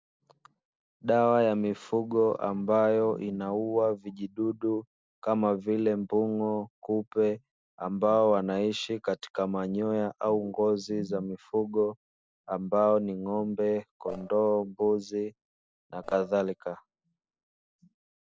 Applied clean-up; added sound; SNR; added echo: neural separator model SepFormer DNS4.